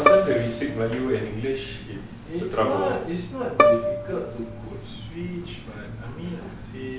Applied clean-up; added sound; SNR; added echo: none; Bowed string instrument; -2 dB; none.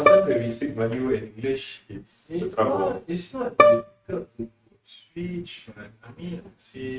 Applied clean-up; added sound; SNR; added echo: neural mask model RNNoise.